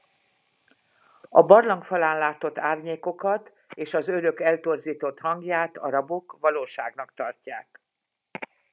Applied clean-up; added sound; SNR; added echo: none; none; none; none.